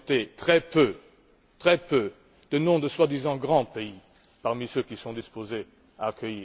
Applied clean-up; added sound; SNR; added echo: none; none; none; none.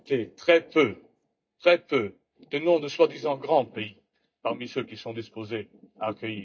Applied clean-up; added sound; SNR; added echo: neural mask model DeepFilterNet 3.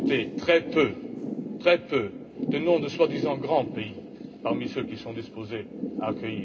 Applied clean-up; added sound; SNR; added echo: none; Thunder / Rain; 6 dB; reverberation time 0.2 s.